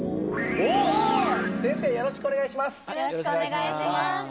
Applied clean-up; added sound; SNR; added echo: none; none; none; none.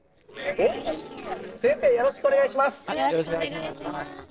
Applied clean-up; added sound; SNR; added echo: neural separator model SepFormer DNS4.